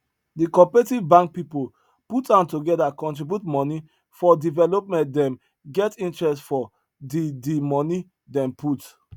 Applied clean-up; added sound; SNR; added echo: none; none; none; none.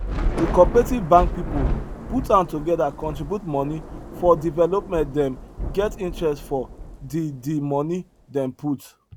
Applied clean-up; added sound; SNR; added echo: none; Thunder / Rain; 7 dB; none.